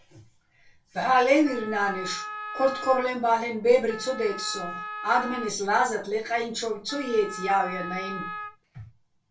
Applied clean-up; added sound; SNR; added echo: none; Wind instrument, woodwind instrument; 10 dB; reverberation time 0.2 s.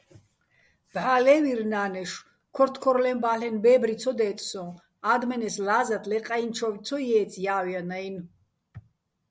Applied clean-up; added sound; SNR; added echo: none; none; none; none.